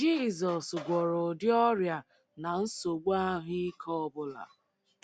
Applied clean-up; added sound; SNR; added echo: none; none; none; none.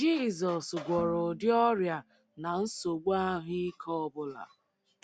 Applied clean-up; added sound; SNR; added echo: none; Bowed string instrument; 17 dB; none.